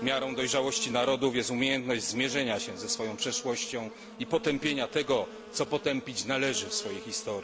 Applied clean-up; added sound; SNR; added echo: none; Buzz; 14 dB; none.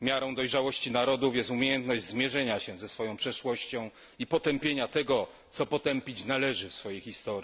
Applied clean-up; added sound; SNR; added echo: none; none; none; none.